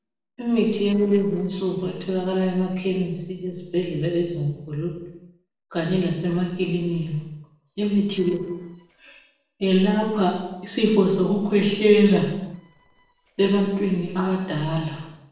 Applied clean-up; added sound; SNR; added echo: neural separator model SepFormer DNS4.